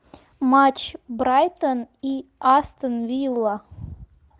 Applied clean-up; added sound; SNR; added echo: none; none; none; none.